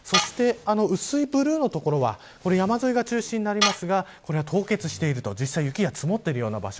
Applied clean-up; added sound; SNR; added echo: none; Tools; 9 dB; none.